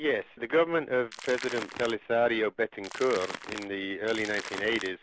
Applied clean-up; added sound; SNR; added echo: none; Crackle; 11 dB; none.